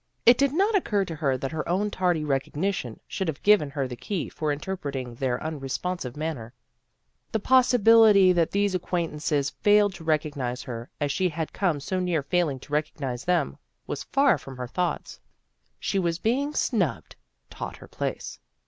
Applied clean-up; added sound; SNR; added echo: none; none; none; none.